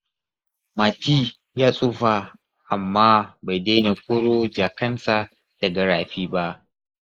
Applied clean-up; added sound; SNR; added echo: neural mask model Resemble Enhance denoiser.